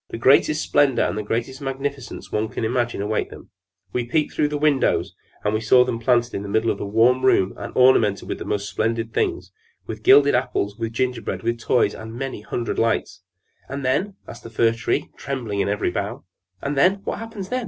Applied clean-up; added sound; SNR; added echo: none; none; none; none.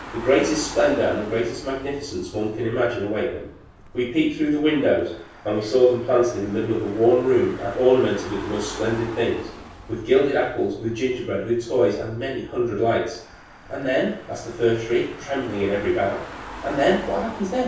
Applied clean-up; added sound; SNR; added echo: none; Engine / Car; 17 dB; reverberation time 0.7 s.